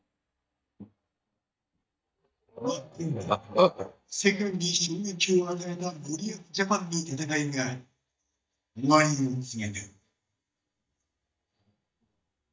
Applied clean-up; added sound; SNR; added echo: neural mask model DeepFilterNet 3.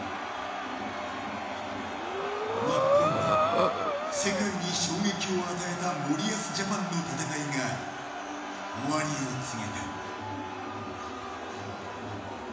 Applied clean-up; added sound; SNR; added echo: none; Breathing; -4 dB; reverberation time 1.0 s.